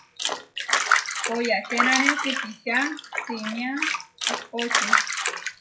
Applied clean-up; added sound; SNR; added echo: classical method WPE with log-MMSE.